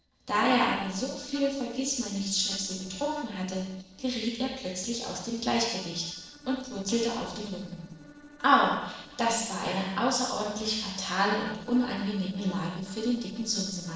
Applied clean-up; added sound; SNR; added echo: neural separator model SepFormer DNS4.